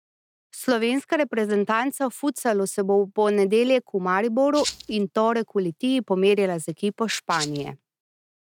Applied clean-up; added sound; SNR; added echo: neural mask model RNNoise.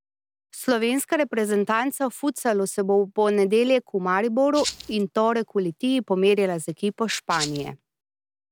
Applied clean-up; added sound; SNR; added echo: none; Rattle (instrument); 10 dB; none.